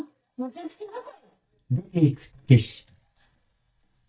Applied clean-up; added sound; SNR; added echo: neural mask model DeepFilterNet 3.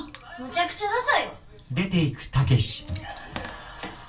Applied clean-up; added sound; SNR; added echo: none; Water / Splash, splatter; 19 dB; reverberation time 0.2 s.